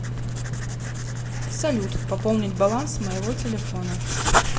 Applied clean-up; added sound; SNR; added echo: none; Writing; -2 dB; reverberation time 0.8 s.